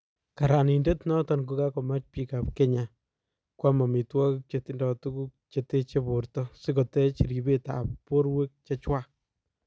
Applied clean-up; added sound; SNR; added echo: none; none; none; none.